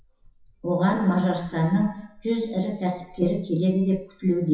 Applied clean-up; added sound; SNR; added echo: classical method WPE with log-MMSE.